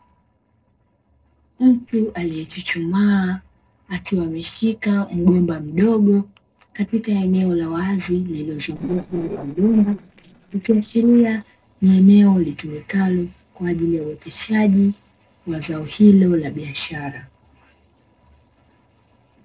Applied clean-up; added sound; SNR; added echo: neural separator model SepFormer DNS4.